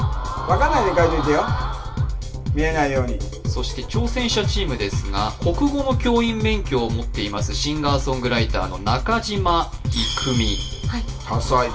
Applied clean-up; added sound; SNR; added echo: none; none; none; reverberation time 0.2 s.